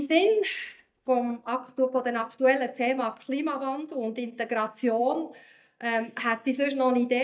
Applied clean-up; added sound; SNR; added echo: neural mask model DeepFilterNet 3.